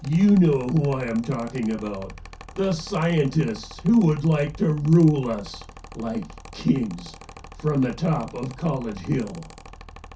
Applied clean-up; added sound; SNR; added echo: none; Mechanical fan; 18 dB; reverberation time 0.3 s.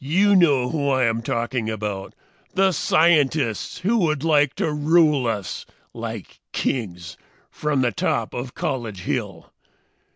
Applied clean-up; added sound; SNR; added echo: none; none; none; none.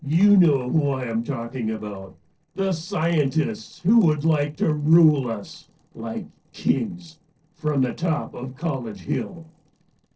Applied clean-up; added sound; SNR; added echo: neural separator model SepFormer DNS4.